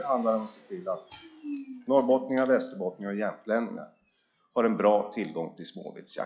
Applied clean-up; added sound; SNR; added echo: classical method log-MMSE.